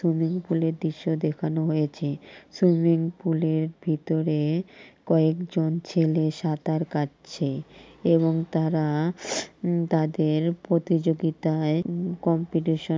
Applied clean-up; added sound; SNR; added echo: none; none; none; none.